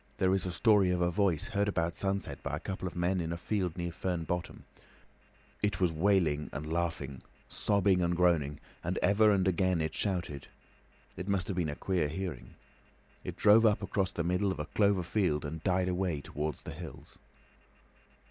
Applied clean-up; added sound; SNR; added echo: none; none; none; none.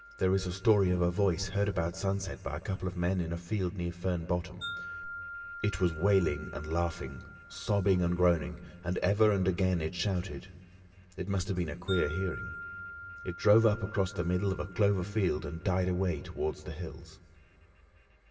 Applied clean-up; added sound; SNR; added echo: none; Wind chime; 17 dB; reverberation time 2.9 s.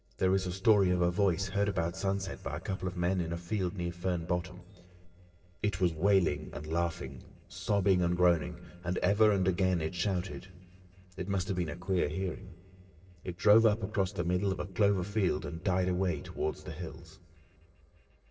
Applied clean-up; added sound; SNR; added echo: neural separator model SepFormer DNS4.